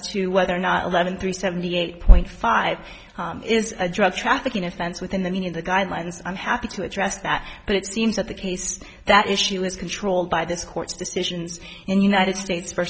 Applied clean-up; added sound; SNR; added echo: none; none; none; none.